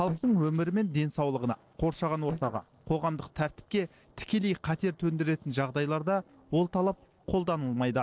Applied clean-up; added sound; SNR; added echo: neural separator model SepFormer DNS4.